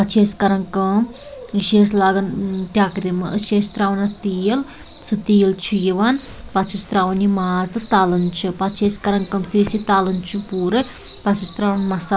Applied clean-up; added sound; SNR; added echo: none; none; none; none.